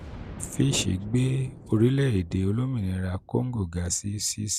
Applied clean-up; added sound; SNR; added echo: none; Boom; 18 dB; none.